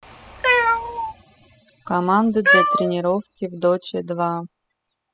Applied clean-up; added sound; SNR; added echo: classical method spectral subtraction.